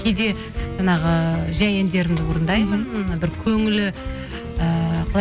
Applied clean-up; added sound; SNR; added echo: none; Door + Wind instrument, woodwind instrument; 14 dB; none.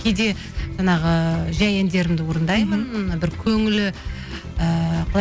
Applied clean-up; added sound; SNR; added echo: none; none; none; none.